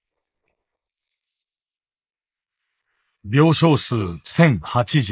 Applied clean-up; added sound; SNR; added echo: neural mask model Resemble Enhance denoiser.